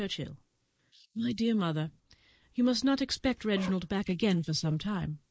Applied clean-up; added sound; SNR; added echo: neural mask model Resemble Enhance denoiser.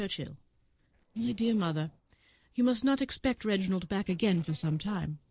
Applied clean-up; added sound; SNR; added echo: neural separator model SepFormer DNS4.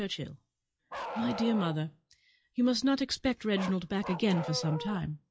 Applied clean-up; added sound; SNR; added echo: classical method log-MMSE.